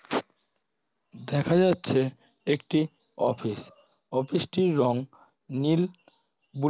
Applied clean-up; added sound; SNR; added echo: none; none; none; none.